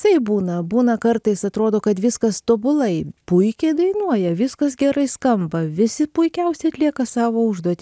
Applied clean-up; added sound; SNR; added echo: none; none; none; none.